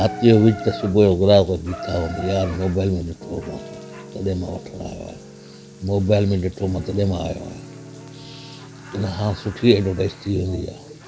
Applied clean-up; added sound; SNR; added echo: none; Bathtub (filling or washing) / Water tap, faucet + Piano; 15 dB; none.